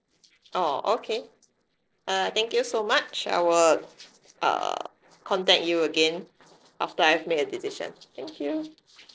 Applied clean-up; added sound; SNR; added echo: neural separator model SepFormer DNS4.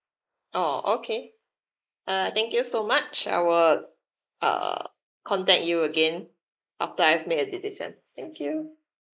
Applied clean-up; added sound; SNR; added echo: neural mask model Resemble Enhance denoiser.